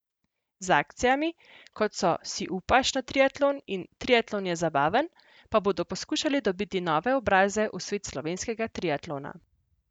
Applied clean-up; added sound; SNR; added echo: none; none; none; none.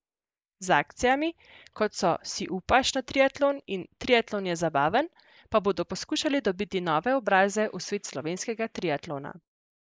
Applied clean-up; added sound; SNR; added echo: neural mask model Resemble Enhance denoiser.